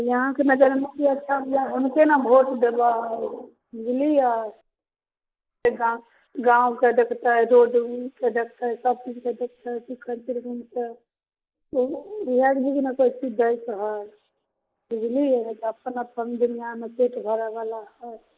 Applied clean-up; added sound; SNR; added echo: neural mask model Resemble Enhance denoiser.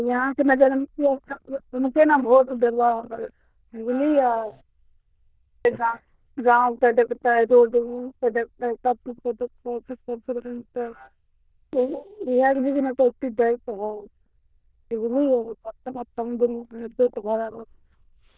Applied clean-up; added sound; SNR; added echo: neural diffusion model UNIVERSE++.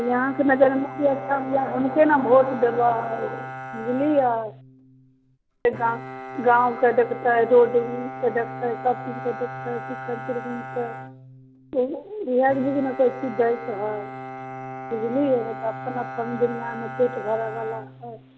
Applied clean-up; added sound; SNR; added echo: none; Bowed string instrument; 12 dB; none.